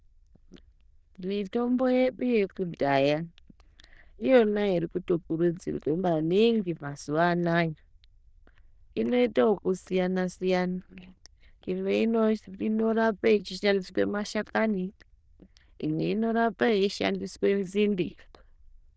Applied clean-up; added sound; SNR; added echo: neural diffusion model UNIVERSE++.